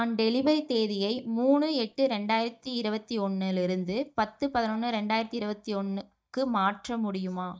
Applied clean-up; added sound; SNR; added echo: neural mask model DeepFilterNet 3.